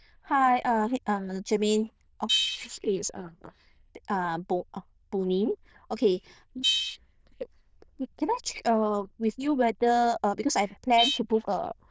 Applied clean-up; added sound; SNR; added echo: neural diffusion model UNIVERSE++.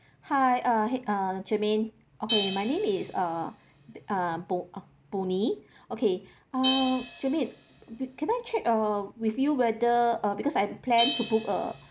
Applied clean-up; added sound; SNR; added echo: none; Crash cymbal; 11 dB; none.